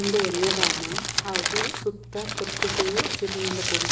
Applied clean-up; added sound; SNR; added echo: none; Crumpling, crinkling; -2 dB; reverberation time 2.6 s.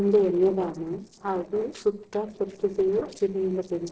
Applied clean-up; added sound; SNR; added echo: neural separator model SepFormer DNS4.